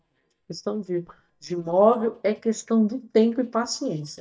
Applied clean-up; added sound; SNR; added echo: neural mask model DeepFilterNet 3.